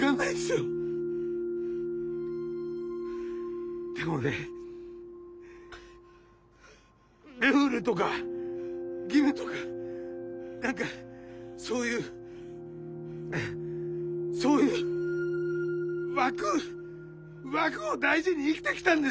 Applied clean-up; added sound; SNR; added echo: none; none; none; none.